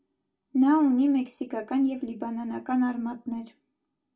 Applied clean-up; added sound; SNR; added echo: none; none; none; reverberation time 0.2 s.